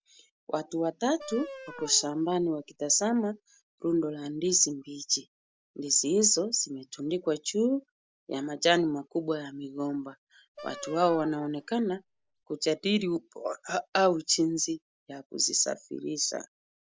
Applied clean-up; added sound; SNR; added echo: none; Wind instrument, woodwind instrument; 16 dB; none.